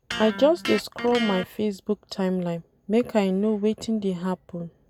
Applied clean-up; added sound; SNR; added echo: none; Electric guitar; 10 dB; none.